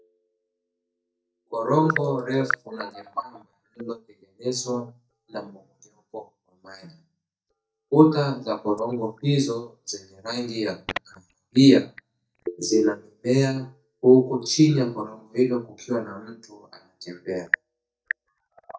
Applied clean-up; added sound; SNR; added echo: neural mask model DeepFilterNet 3.